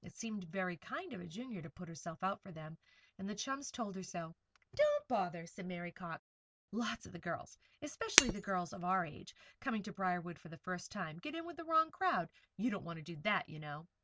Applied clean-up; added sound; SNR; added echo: none; Shatter; -4 dB; none.